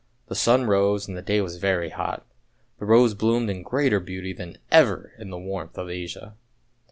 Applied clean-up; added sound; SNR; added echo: none; none; none; none.